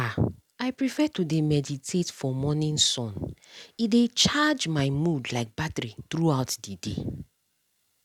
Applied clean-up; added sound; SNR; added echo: none; none; none; none.